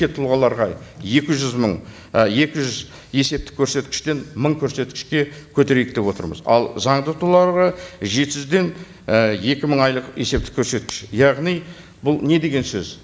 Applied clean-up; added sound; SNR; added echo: none; none; none; none.